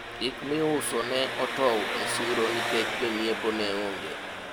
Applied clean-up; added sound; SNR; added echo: none; Engine; 3 dB; none.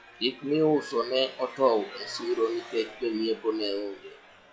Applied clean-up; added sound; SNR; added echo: classical method log-MMSE.